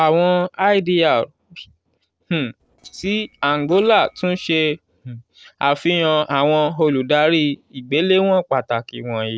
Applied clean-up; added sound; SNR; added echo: neural separator model SepFormer DNS4.